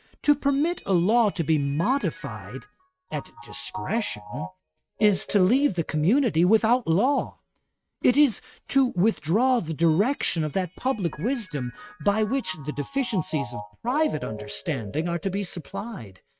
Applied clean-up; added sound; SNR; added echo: neural mask model RNNoise.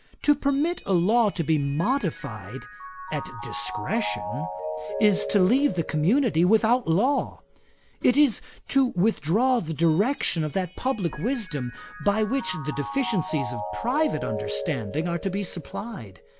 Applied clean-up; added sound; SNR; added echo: none; Mallet percussion; 11 dB; none.